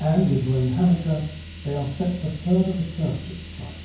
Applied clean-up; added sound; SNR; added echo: none; Car; 14 dB; reverberation time 0.9 s.